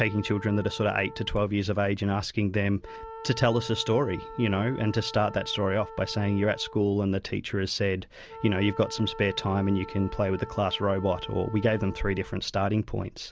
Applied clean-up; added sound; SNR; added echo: none; Wind instrument, woodwind instrument; 16 dB; none.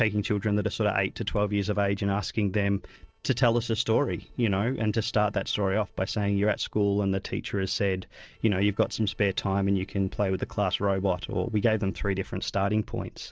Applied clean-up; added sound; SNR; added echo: neural separator model SepFormer DNS4.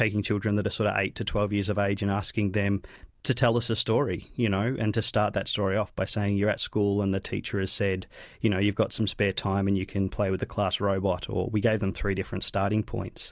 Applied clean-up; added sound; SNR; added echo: none; none; none; none.